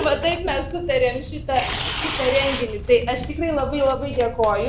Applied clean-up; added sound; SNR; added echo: none; Tearing; 8 dB; none.